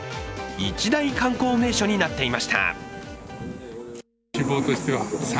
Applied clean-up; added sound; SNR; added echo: none; Bass guitar; 18 dB; none.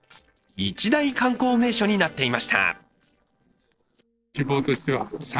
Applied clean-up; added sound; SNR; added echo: neural separator model SepFormer DNS4.